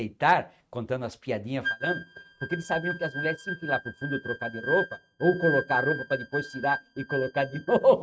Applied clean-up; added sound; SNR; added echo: neural mask model RNNoise.